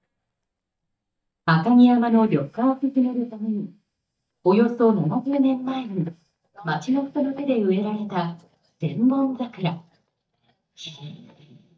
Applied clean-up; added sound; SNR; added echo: neural mask model DeepFilterNet 3.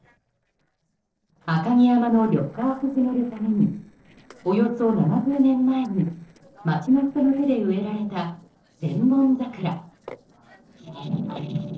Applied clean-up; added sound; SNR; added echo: neural separator model SepFormer DNS4.